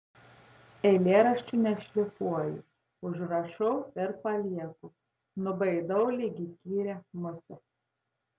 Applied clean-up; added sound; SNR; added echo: none; none; none; none.